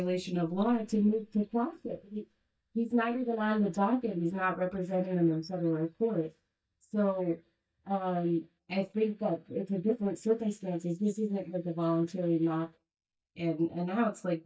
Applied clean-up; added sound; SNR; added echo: neural mask model DeepFilterNet 3.